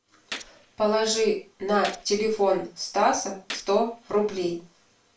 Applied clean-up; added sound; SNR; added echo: none; Gunshot, gunfire; 17 dB; reverberation time 0.3 s.